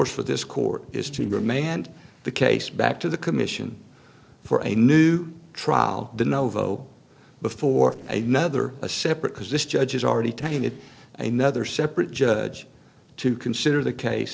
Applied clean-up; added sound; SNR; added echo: neural separator model SepFormer DNS4.